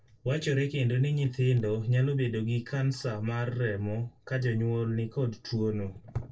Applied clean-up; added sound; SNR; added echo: neural separator model SepFormer DNS4.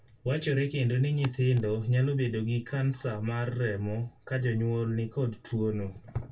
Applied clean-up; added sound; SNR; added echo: none; Walk, footsteps; 16 dB; reverberation time 0.2 s.